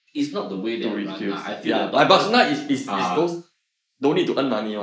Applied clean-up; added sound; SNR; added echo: neural mask model Resemble Enhance denoiser.